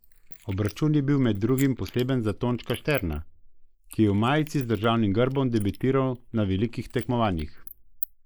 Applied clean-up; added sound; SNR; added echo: neural mask model Resemble Enhance denoiser.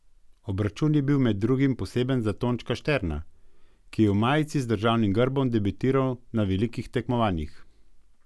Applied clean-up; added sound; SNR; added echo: none; none; none; none.